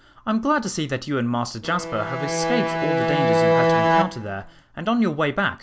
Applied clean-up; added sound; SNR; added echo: none; Bowed string instrument; -4 dB; none.